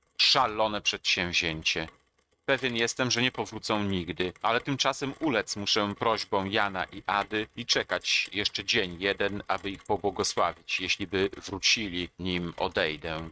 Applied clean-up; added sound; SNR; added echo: neural mask model RNNoise.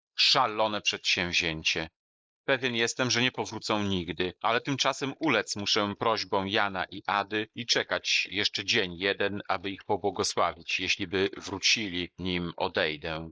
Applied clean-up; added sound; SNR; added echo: neural mask model Resemble Enhance denoiser.